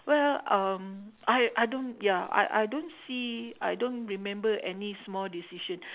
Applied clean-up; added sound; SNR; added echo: none; none; none; none.